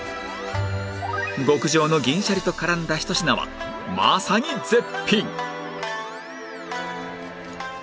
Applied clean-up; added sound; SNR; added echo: none; Musical instrument; 17 dB; none.